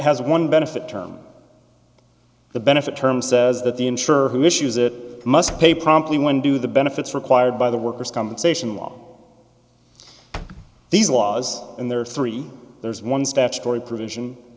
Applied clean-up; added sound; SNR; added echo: none; Slam / Wood; 20 dB; none.